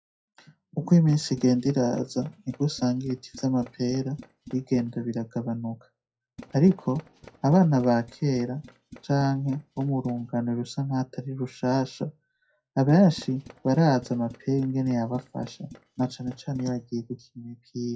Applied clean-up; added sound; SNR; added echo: classical method WPE with log-MMSE.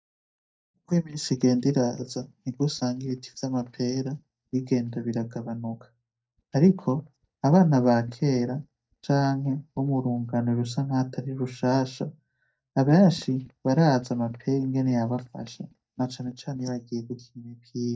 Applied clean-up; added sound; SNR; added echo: neural mask model DeepFilterNet 3.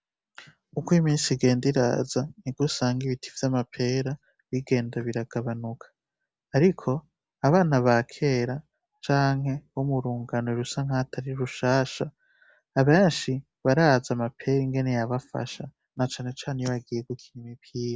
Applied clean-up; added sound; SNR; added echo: none; none; none; none.